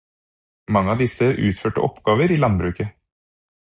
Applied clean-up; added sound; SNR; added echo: none; none; none; none.